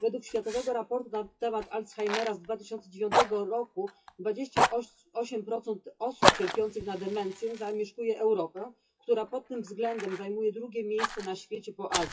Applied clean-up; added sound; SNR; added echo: classical method WPE with log-MMSE.